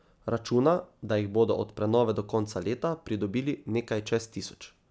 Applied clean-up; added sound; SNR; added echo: none; none; none; none.